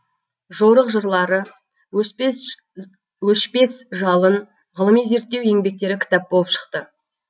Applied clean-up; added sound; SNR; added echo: none; none; none; none.